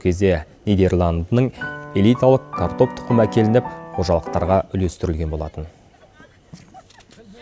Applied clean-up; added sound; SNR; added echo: none; Piano; 10 dB; none.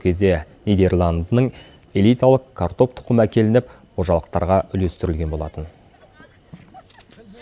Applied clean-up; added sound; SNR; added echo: none; none; none; none.